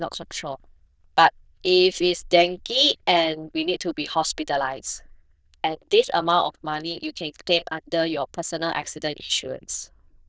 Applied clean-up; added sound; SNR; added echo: neural diffusion model UNIVERSE++.